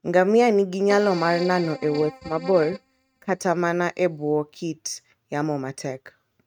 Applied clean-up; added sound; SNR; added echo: neural mask model RNNoise.